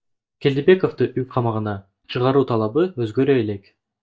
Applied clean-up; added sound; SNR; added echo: neural mask model DeepFilterNet 3.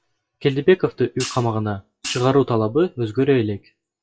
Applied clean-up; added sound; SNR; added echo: classical method WPE with log-MMSE.